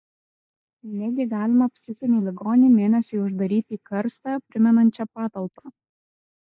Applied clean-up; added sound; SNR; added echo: neural mask model Resemble Enhance denoiser.